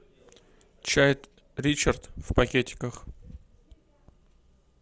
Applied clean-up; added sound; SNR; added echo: none; none; none; none.